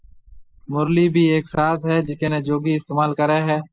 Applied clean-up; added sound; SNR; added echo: neural mask model Resemble Enhance denoiser.